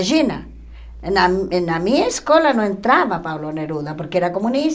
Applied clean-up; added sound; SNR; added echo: none; none; none; none.